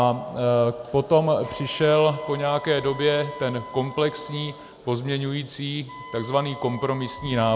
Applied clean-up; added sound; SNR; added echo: none; Wind instrument, woodwind instrument; 18 dB; none.